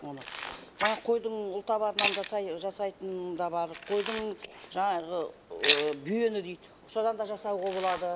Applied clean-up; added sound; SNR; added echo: neural mask model Resemble Enhance denoiser.